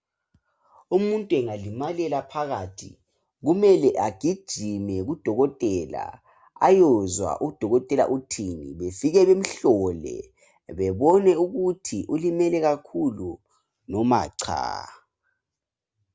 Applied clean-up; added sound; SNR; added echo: none; none; none; none.